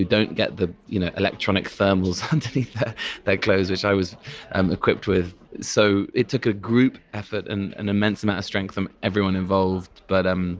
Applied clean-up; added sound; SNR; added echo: none; none; none; none.